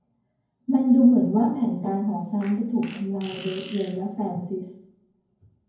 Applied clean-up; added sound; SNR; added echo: none; Fart; 20 dB; reverberation time 0.9 s.